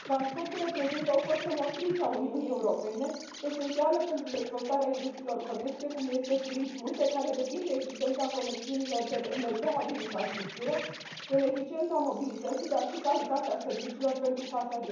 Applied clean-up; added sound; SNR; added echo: none; Insect; 14 dB; reverberation time 1.2 s.